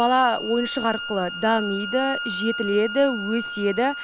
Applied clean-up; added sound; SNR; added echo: none; Bowed string instrument; 7 dB; none.